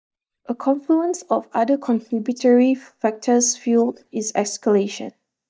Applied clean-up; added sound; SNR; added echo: neural mask model DeepFilterNet 3.